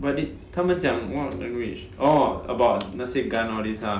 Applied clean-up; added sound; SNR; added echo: none; none; none; none.